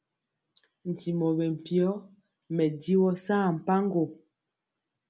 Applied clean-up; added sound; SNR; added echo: none; none; none; none.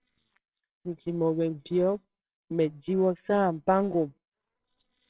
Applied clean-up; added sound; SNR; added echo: neural separator model SepFormer WHAMR!.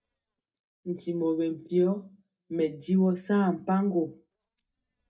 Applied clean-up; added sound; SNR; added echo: neural mask model DeepFilterNet 3.